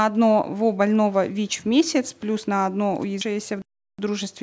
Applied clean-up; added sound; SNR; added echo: none; none; none; none.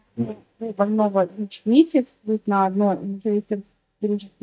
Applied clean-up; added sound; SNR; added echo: neural mask model DeepFilterNet 3.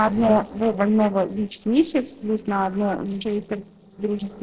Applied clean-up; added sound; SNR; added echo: neural separator model SepFormer DNS4.